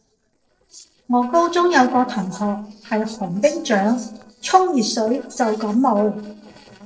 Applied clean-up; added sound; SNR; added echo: neural separator model SepFormer DNS4.